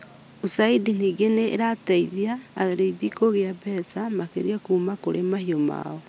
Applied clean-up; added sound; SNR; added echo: none; none; none; none.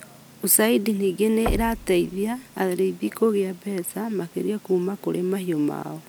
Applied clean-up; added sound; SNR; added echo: none; Knock; 11 dB; none.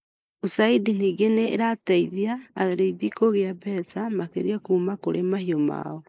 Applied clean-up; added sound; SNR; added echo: neural mask model Resemble Enhance denoiser.